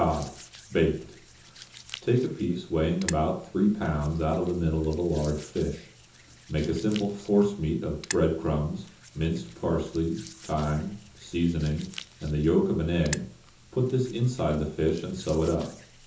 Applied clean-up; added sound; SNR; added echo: none; Hands; 18 dB; reverberation time 0.6 s.